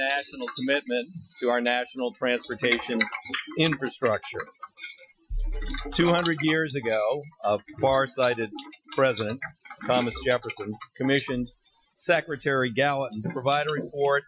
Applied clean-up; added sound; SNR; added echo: classical method Wiener filter.